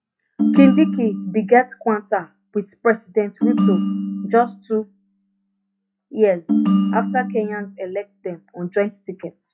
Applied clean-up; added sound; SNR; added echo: classical method log-MMSE.